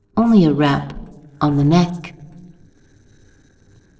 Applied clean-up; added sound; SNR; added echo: neural separator model SepFormer DNS4.